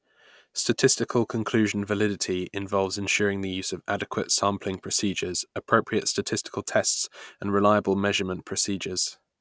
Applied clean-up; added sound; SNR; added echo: none; none; none; none.